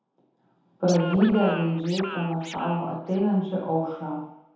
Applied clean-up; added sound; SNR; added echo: none; Scratching (performance technique); 12 dB; reverberation time 0.8 s.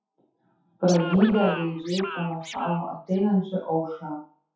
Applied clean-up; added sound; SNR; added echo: classical method WPE with log-MMSE.